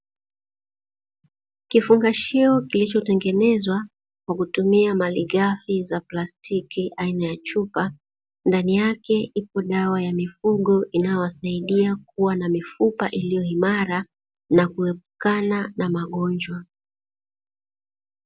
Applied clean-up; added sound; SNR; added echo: none; none; none; none.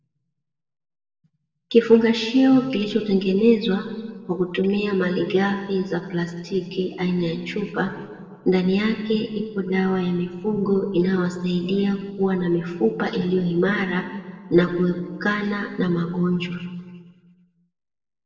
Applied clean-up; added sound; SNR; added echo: neural separator model SepFormer DNS4.